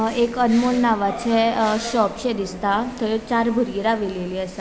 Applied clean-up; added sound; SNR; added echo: none; none; none; none.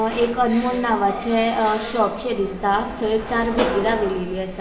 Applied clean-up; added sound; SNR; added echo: none; Sliding door / Slam; 11 dB; reverberation time 0.8 s.